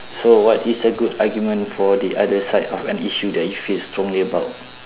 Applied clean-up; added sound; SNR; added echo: none; none; none; none.